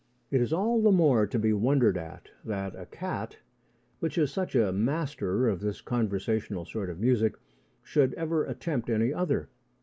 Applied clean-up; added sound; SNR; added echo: none; none; none; none.